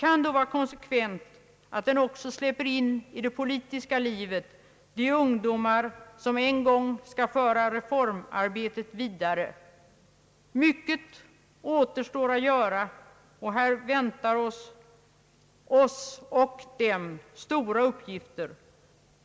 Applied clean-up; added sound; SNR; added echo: none; none; none; none.